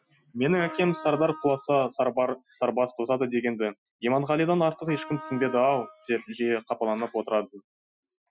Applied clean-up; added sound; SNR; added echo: classical method Wiener filter.